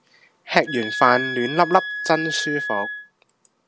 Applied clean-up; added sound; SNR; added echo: none; Wind instrument, woodwind instrument; 7 dB; none.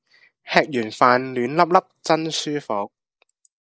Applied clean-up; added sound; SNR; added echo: neural mask model Resemble Enhance denoiser.